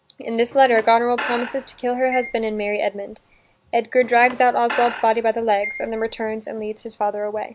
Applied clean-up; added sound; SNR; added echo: none; Squeak / Screech; 13 dB; none.